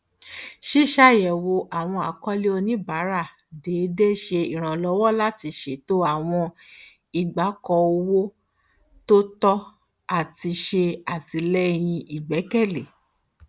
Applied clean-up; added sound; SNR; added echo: none; none; none; none.